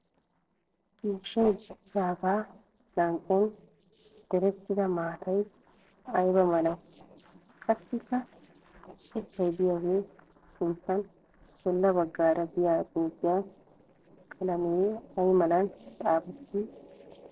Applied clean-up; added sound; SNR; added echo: neural separator model SepFormer DNS4.